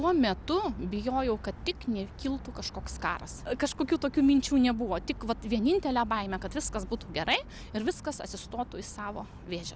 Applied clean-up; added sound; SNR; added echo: none; none; none; none.